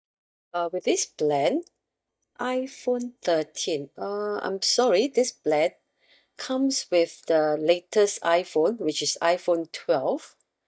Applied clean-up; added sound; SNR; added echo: neural mask model DeepFilterNet 3.